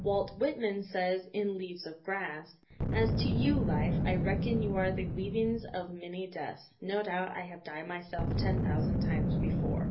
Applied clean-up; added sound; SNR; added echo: none; Boom; -1 dB; reverberation time 0.3 s.